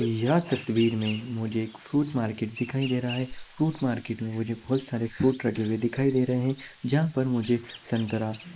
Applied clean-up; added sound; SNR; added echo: neural mask model Resemble Enhance denoiser.